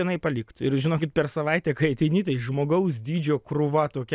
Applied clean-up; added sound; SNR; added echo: none; none; none; none.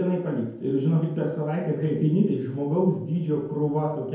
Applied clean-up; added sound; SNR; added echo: none; none; none; reverberation time 0.9 s.